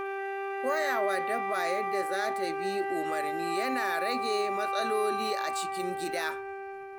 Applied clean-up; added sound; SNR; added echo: none; Wind instrument, woodwind instrument; -1 dB; none.